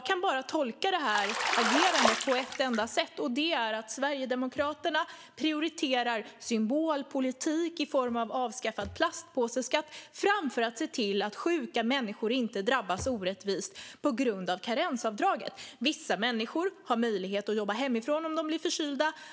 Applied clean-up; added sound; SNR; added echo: none; Bathtub (filling or washing); 1 dB; none.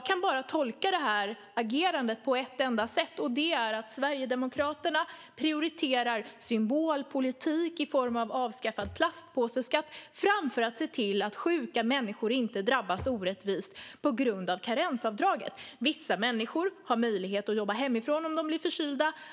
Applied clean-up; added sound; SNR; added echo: none; none; none; none.